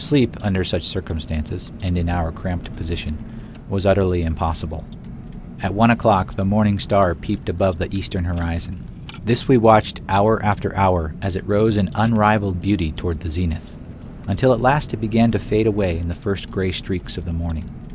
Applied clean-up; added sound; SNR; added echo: none; Car; 13 dB; none.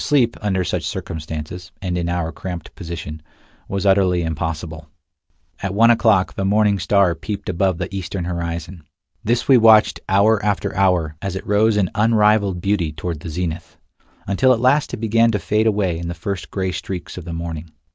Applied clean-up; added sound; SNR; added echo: none; none; none; none.